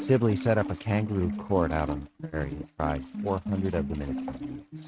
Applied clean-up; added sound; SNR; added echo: neural mask model RNNoise.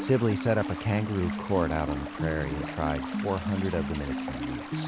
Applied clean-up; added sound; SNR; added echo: none; Stream / Liquid; 13 dB; none.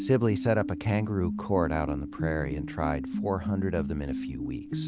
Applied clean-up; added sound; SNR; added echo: none; none; none; none.